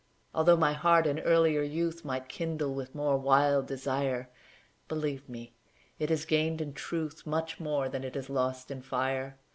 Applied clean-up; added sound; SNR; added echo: none; none; none; none.